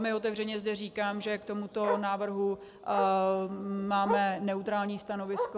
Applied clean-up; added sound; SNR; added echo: none; Bark; 9 dB; none.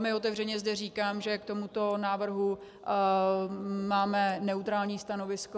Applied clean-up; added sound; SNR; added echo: none; none; none; none.